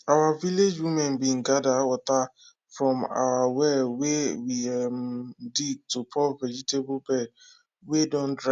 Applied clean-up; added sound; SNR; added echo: none; none; none; none.